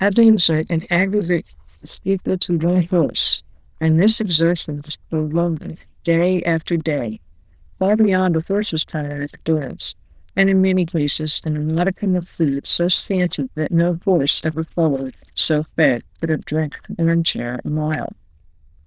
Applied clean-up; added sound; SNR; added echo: neural diffusion model UNIVERSE++.